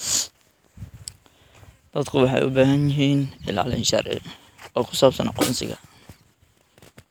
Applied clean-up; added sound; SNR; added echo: none; Snare drum; 7 dB; none.